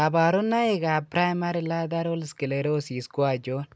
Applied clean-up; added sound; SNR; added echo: none; none; none; none.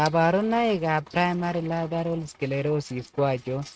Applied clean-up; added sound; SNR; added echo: neural mask model RNNoise.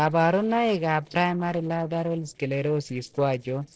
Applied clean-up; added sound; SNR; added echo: neural separator model SepFormer DNS4.